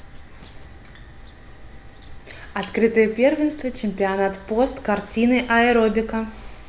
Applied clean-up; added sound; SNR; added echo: none; Gull, seagull / Fowl; 18 dB; none.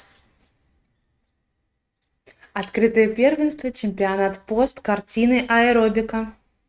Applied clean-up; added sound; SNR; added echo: neural mask model RNNoise.